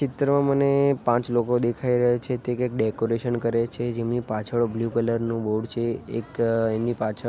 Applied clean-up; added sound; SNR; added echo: none; none; none; none.